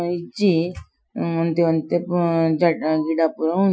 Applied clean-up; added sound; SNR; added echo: classical method Wiener filter.